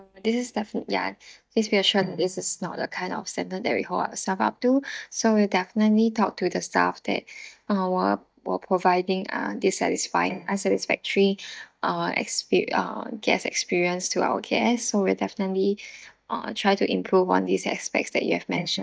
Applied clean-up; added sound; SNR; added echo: neural mask model DeepFilterNet 3.